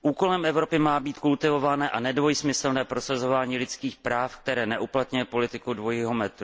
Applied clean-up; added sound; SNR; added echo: none; none; none; none.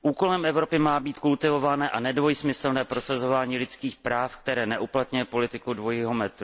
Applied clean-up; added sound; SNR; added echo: none; Hi-hat; 19 dB; none.